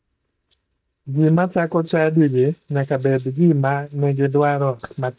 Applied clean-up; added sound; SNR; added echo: neural mask model DeepFilterNet 3.